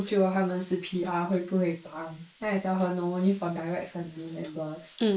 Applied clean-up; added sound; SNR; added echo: neural mask model Resemble Enhance denoiser.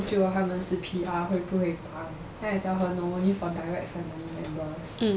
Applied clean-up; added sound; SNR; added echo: none; none; none; none.